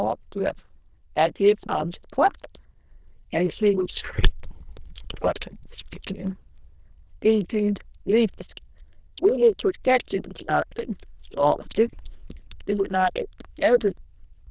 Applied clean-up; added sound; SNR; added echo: neural diffusion model UNIVERSE++.